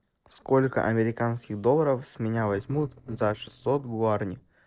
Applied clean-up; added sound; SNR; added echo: neural separator model SepFormer DNS4.